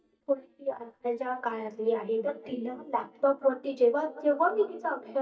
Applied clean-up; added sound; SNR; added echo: neural mask model DeepFilterNet 3.